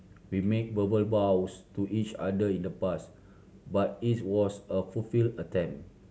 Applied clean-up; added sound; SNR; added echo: none; none; none; none.